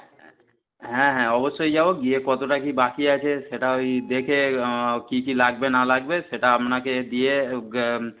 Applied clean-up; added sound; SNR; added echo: neural separator model SepFormer DNS4.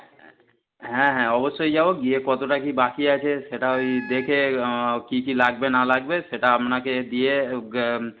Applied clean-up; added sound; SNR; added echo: none; Wind instrument, woodwind instrument; 17 dB; none.